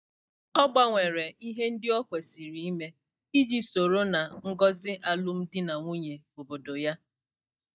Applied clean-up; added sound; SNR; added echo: neural mask model DeepFilterNet 3.